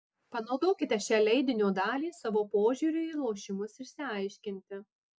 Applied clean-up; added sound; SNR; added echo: none; none; none; none.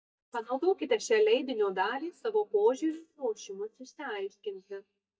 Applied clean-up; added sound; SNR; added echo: neural mask model DeepFilterNet 3.